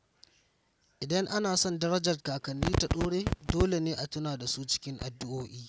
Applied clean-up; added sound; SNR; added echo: none; none; none; none.